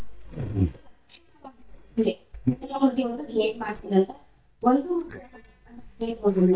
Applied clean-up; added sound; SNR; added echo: neural mask model DeepFilterNet 3.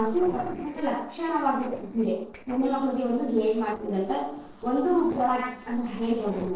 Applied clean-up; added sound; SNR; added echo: neural separator model SepFormer DNS4.